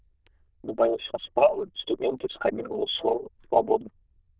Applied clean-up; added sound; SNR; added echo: neural diffusion model UNIVERSE++.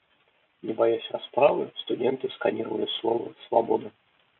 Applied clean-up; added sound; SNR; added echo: none; none; none; none.